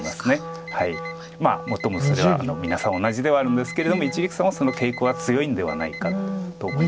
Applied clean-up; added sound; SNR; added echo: none; Wind instrument, woodwind instrument + Alarm; 12 dB; none.